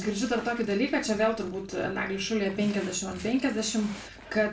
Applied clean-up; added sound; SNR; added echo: none; Dog; 17 dB; reverberation time 0.3 s.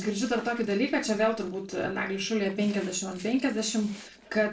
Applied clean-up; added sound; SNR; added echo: neural separator model SepFormer DNS4.